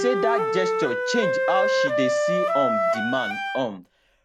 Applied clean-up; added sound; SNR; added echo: none; Wind instrument, woodwind instrument; -3 dB; none.